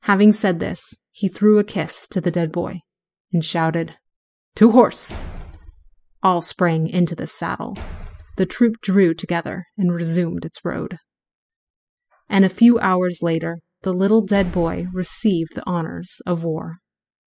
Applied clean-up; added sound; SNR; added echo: classical method spectral subtraction.